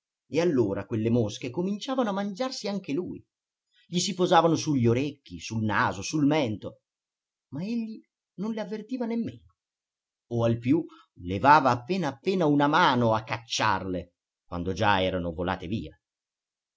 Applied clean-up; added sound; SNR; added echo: none; none; none; none.